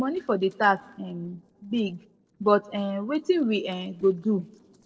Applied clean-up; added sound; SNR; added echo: neural separator model SepFormer DNS4.